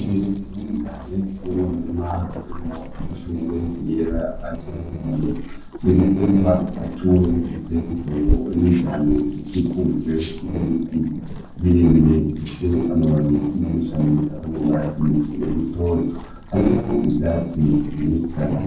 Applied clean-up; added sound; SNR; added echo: neural separator model SepFormer DNS4.